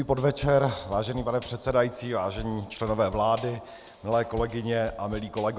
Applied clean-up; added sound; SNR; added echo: none; Drum / Drum kit; 17 dB; none.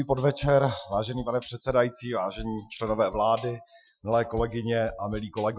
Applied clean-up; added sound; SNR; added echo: classical method Wiener filter.